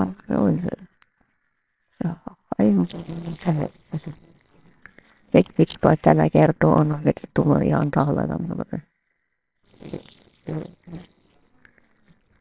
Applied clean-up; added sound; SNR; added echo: neural separator model SepFormer WHAMR!.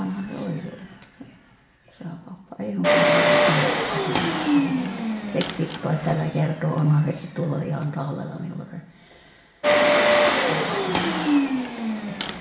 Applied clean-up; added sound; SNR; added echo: none; Engine; -4 dB; reverberation time 0.7 s.